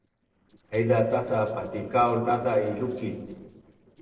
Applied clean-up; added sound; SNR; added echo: neural separator model SepFormer DNS4.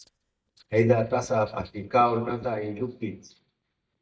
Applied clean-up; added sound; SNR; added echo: neural mask model DeepFilterNet 3.